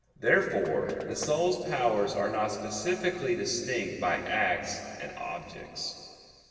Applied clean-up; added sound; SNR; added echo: none; Knock; 14 dB; reverberation time 2.6 s.